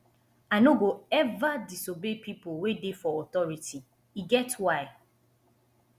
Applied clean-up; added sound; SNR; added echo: none; none; none; none.